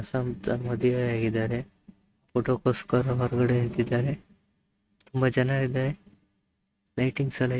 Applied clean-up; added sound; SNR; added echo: neural mask model RNNoise.